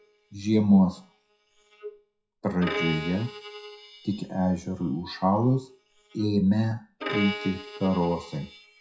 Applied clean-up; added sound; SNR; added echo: classical method WPE with log-MMSE.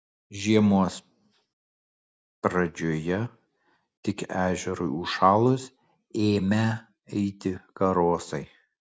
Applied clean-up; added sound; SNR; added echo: none; none; none; none.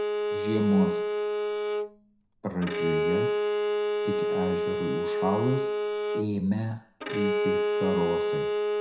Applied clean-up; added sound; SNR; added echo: none; Bowed string instrument; -3 dB; reverberation time 0.5 s.